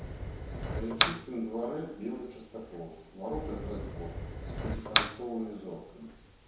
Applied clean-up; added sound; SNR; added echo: none; Fire; -3 dB; reverberation time 0.7 s.